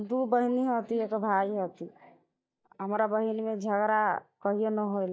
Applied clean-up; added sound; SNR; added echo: neural mask model DeepFilterNet 3.